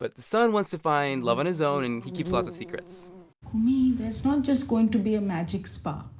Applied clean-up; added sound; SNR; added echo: none; Insect; 11 dB; none.